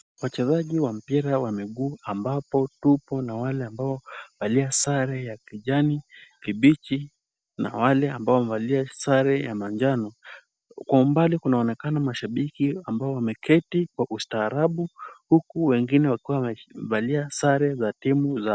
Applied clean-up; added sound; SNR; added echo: none; none; none; none.